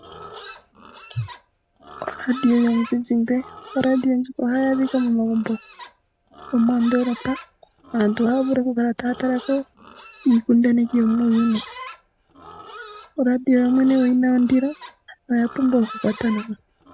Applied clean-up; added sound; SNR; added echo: none; Livestock, farm animals, working animals; 19 dB; none.